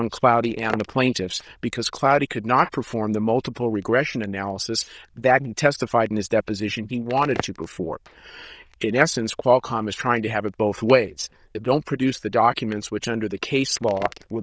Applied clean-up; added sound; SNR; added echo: neural diffusion model UNIVERSE++.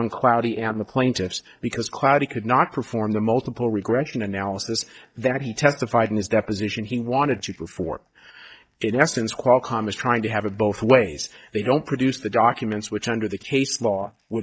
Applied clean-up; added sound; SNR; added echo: neural mask model DeepFilterNet 3.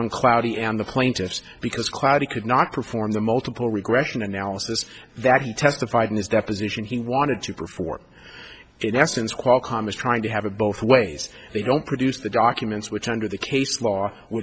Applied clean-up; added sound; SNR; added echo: none; none; none; none.